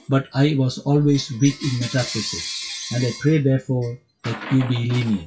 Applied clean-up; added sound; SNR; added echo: classical method WPE with log-MMSE.